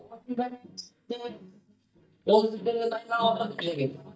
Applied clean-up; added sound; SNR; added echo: neural mask model DeepFilterNet 3.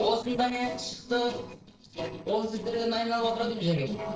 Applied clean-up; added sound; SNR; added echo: neural separator model SepFormer DNS4.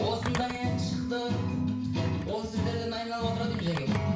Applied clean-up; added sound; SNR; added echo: none; Telephone; 13 dB; reverberation time 0.6 s.